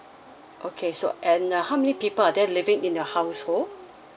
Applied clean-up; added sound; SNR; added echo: none; Dog; 18 dB; none.